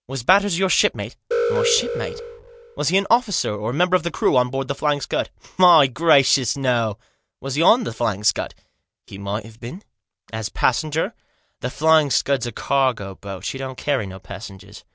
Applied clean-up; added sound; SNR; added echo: none; Alarm; 4 dB; none.